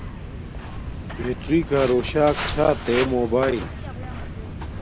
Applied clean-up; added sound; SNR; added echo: none; Walk, footsteps; 7 dB; none.